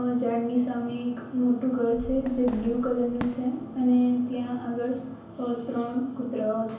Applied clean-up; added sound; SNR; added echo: none; Fireworks; 15 dB; reverberation time 0.7 s.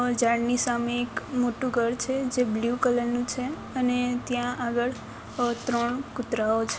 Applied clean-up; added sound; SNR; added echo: none; none; none; none.